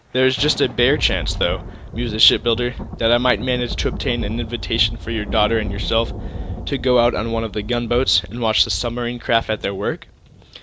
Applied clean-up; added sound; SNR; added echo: none; Thunder; 8 dB; none.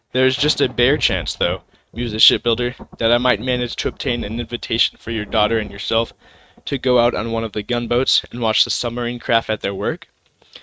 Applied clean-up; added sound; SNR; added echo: neural mask model RNNoise.